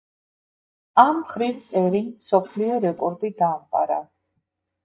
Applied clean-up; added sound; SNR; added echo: neural mask model DeepFilterNet 3.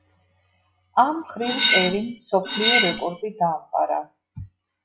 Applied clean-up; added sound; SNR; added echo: classical method log-MMSE.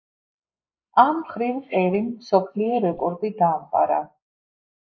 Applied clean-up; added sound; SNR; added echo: neural mask model Resemble Enhance denoiser.